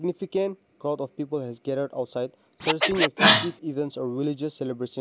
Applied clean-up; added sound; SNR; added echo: none; Scratching (performance technique); -4 dB; none.